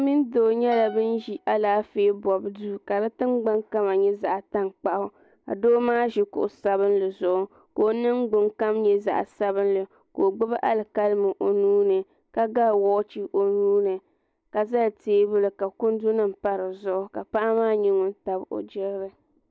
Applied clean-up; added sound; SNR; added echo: none; Piano; 18 dB; none.